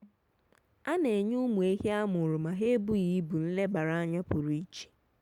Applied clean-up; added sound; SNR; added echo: none; none; none; none.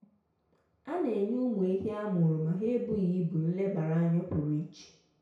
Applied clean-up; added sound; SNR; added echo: none; none; none; reverberation time 0.6 s.